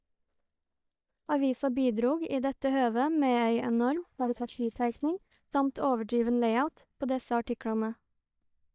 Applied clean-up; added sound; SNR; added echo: neural mask model DeepFilterNet 3.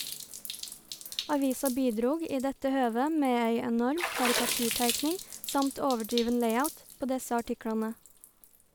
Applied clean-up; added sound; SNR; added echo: none; Water / Splash, splatter; 8 dB; none.